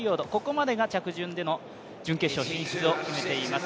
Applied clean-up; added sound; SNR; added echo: none; none; none; none.